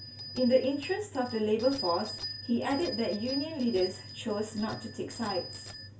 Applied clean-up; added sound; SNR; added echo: none; Bicycle bell; 12 dB; reverberation time 0.2 s.